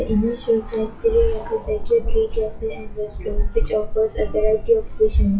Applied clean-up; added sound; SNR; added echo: classical method WPE with log-MMSE.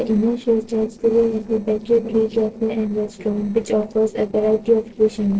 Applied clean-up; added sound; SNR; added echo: neural separator model SepFormer DNS4.